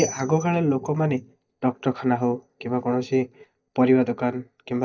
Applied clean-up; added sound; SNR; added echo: neural mask model DeepFilterNet 3.